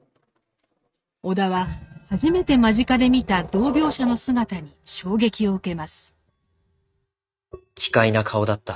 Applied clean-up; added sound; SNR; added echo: neural mask model RNNoise.